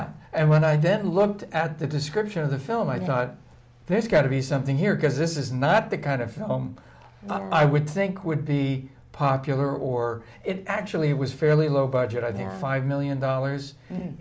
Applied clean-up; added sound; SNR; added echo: none; none; none; none.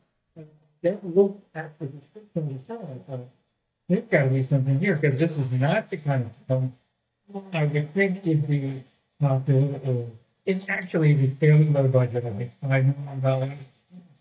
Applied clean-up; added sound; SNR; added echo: neural mask model DeepFilterNet 3.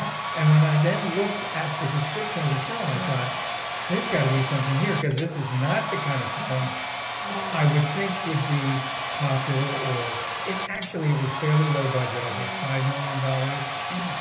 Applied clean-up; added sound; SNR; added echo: none; Domestic sounds, home sounds; 4 dB; reverberation time 1.4 s.